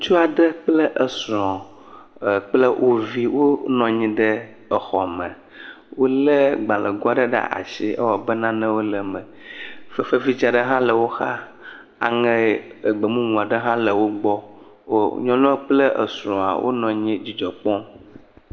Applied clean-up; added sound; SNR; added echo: none; none; none; reverberation time 1.1 s.